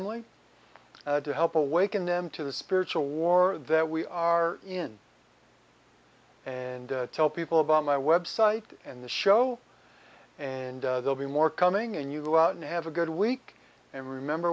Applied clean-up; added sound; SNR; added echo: none; none; none; none.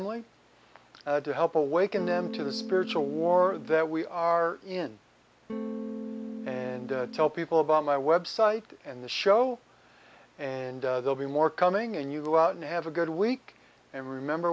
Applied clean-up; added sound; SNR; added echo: none; Electric guitar / Strum; 9 dB; none.